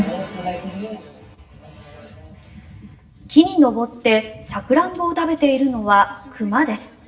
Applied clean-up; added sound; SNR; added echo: none; none; none; reverberation time 0.7 s.